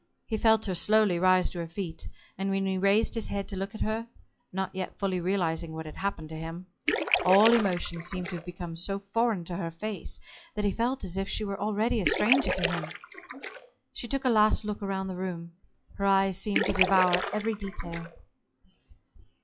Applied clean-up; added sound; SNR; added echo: classical method log-MMSE.